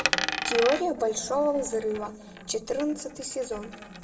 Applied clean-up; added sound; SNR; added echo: none; Coin (dropping); 6 dB; reverberation time 1.1 s.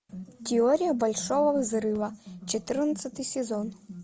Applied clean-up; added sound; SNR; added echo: none; none; none; none.